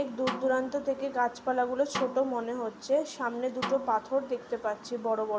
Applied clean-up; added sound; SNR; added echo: none; Snare drum; 12 dB; none.